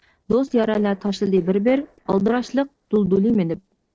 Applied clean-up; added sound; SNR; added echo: neural separator model SepFormer DNS4.